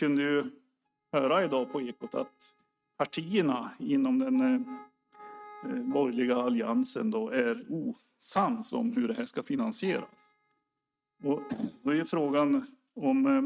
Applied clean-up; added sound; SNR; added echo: neural mask model RNNoise.